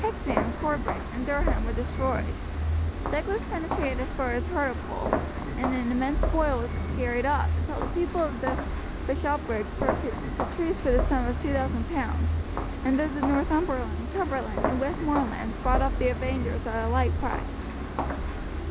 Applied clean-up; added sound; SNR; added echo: none; Walk, footsteps; -1 dB; none.